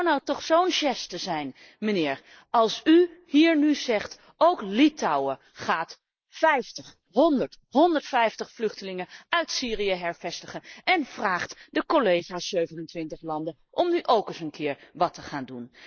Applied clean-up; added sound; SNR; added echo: neural mask model Resemble Enhance denoiser.